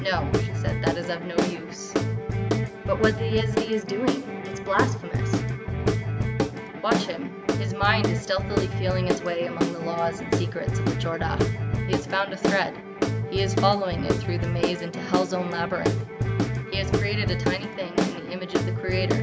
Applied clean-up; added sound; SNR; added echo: none; Guitar / Drum; -3 dB; none.